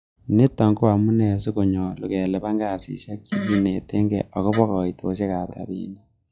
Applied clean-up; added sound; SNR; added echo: classical method log-MMSE.